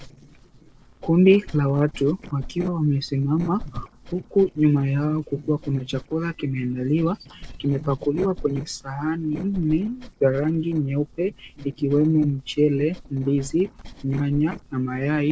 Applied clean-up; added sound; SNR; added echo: neural separator model SepFormer DNS4.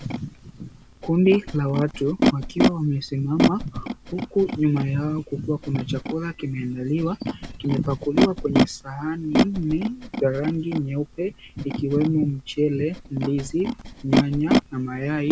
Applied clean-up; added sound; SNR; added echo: none; Animal; 2 dB; none.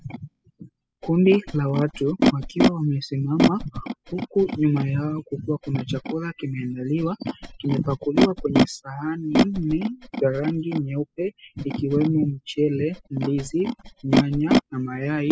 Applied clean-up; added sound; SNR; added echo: classical method spectral subtraction.